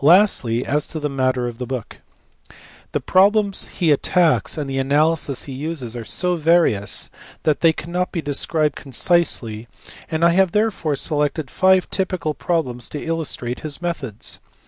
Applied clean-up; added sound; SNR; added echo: none; none; none; none.